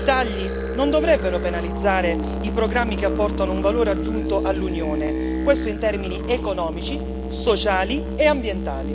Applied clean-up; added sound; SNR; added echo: none; Musical instrument; 2 dB; none.